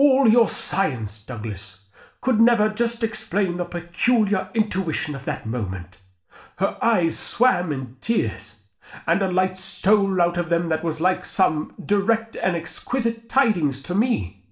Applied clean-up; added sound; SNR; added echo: none; none; none; reverberation time 0.4 s.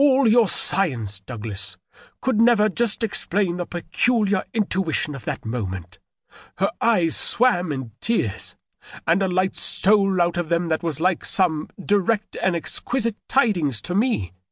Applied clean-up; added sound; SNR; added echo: none; none; none; none.